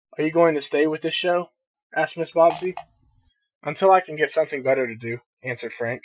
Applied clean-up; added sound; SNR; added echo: classical method Wiener filter.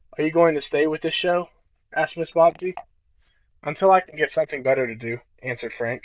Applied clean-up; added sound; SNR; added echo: neural diffusion model UNIVERSE++.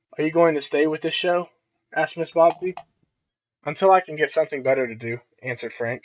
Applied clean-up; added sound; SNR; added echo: neural mask model RNNoise.